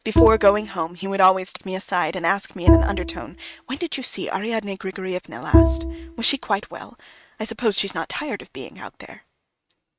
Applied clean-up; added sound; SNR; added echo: neural mask model RNNoise.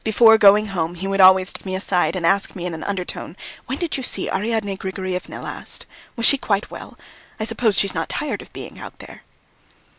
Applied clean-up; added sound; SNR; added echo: none; none; none; none.